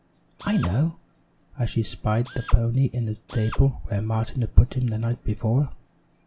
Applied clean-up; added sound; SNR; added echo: none; Drill; 18 dB; none.